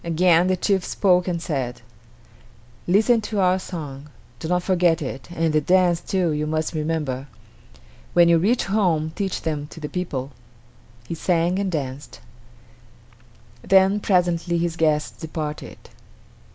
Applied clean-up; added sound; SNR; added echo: none; none; none; none.